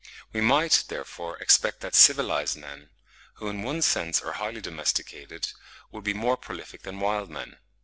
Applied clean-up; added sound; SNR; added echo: none; none; none; none.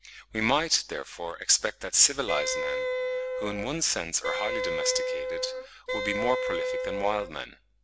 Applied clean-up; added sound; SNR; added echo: none; Wind instrument, woodwind instrument; 1 dB; none.